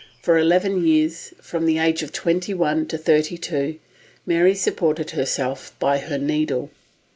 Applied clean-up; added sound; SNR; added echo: neural mask model Resemble Enhance denoiser.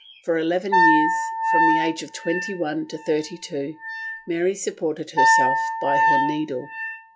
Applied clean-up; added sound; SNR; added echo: classical method log-MMSE.